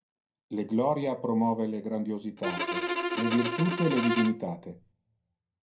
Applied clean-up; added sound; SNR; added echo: none; Bowed string instrument; 2 dB; reverberation time 0.2 s.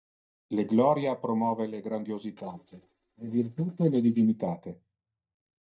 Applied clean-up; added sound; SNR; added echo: neural mask model DeepFilterNet 3.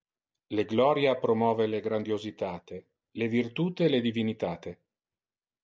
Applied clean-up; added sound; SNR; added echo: none; none; none; none.